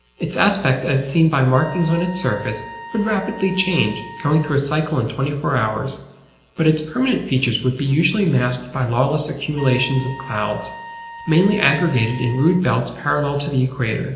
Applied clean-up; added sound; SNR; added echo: none; Trumpet; 16 dB; reverberation time 0.8 s.